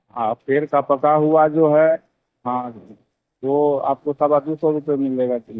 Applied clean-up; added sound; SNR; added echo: neural mask model DeepFilterNet 3.